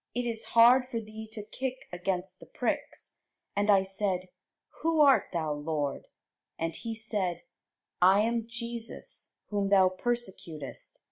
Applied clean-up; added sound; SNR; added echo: none; none; none; none.